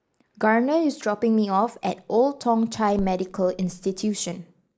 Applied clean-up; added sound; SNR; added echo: neural mask model Resemble Enhance denoiser.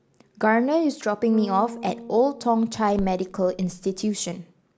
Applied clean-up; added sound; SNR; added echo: none; Crackle + Bass guitar; 17 dB; none.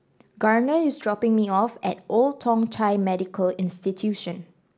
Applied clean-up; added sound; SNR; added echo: none; none; none; none.